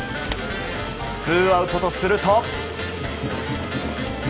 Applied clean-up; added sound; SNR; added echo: none; Fireworks; 19 dB; none.